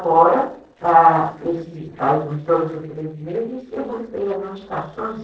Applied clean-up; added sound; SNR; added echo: neural separator model SepFormer DNS4.